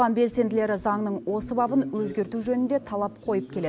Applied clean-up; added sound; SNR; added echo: none; none; none; none.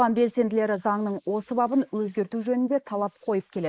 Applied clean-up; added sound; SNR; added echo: neural mask model Resemble Enhance denoiser.